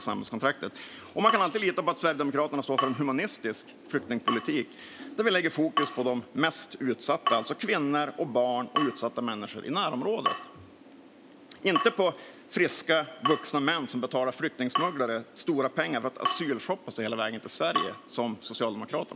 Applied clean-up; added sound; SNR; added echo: none; Drip / Water tap, faucet; 7 dB; none.